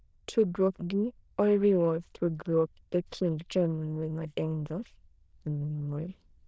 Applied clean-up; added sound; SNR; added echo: neural diffusion model UNIVERSE++.